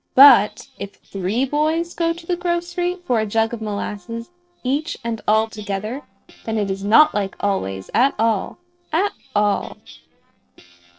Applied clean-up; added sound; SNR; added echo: neural separator model SepFormer DNS4.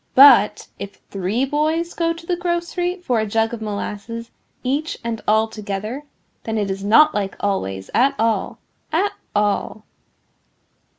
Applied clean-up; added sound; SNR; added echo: none; none; none; none.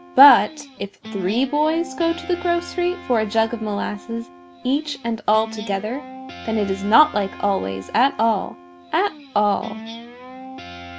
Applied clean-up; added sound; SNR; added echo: none; Guitar; 16 dB; none.